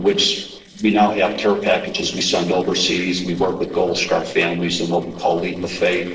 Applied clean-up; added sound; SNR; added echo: neural separator model SepFormer DNS4.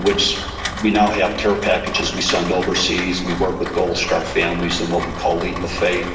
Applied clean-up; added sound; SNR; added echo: none; Rain; 8 dB; reverberation time 1.2 s.